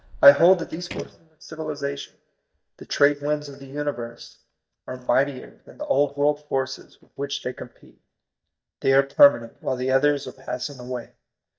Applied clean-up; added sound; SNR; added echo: neural mask model DeepFilterNet 3.